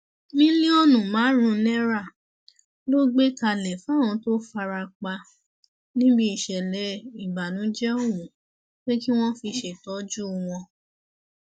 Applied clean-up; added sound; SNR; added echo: none; none; none; none.